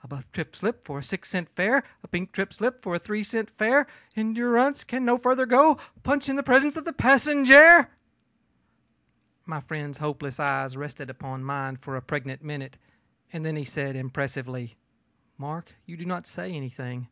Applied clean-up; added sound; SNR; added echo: none; none; none; none.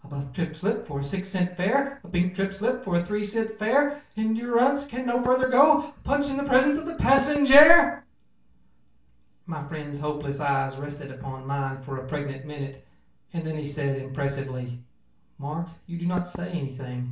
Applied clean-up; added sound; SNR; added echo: none; Knock / Wood; 15 dB; reverberation time 0.4 s.